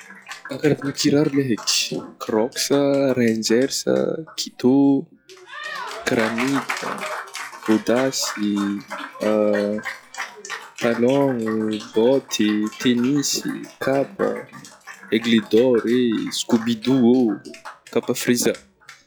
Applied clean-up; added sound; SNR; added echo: classical method log-MMSE.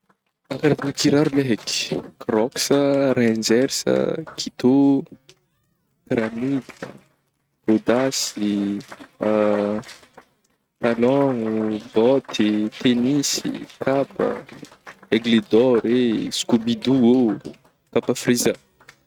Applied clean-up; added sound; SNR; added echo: neural mask model RNNoise.